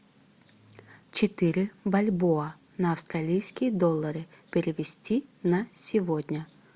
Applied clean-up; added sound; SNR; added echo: none; none; none; none.